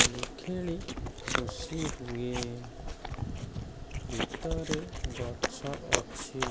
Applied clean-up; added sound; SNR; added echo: none; Chewing, mastication; -2 dB; none.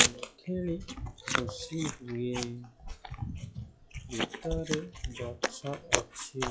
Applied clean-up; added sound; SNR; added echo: classical method log-MMSE.